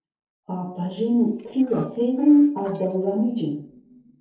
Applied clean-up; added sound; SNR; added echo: neural separator model SepFormer DNS4.